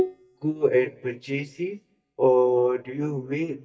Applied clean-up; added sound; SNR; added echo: neural mask model DeepFilterNet 3.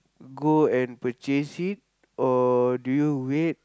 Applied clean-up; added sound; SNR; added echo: none; none; none; none.